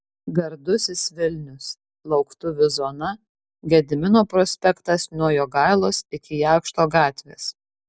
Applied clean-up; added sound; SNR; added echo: none; none; none; none.